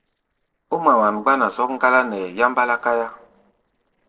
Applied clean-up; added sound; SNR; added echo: neural separator model SepFormer DNS4.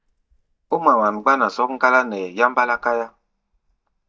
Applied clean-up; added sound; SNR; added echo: neural mask model DeepFilterNet 3.